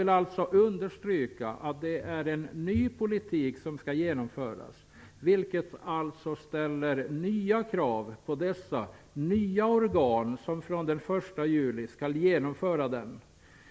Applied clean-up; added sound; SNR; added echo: none; none; none; none.